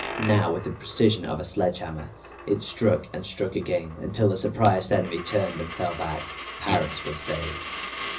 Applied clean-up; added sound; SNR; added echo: none; Coin (dropping); 12 dB; reverberation time 0.4 s.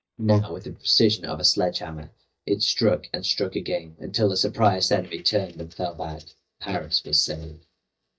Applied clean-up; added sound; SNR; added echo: neural mask model DeepFilterNet 3.